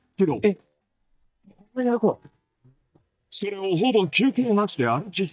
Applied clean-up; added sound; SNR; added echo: neural mask model DeepFilterNet 3.